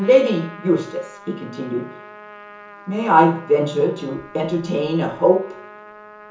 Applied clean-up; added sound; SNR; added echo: none; Trumpet; 20 dB; reverberation time 0.7 s.